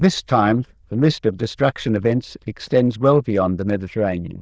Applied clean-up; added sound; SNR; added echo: neural diffusion model UNIVERSE++.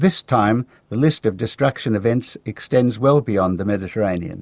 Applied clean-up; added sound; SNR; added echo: none; none; none; none.